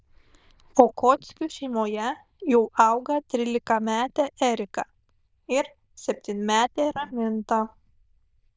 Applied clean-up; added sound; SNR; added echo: neural diffusion model UNIVERSE++.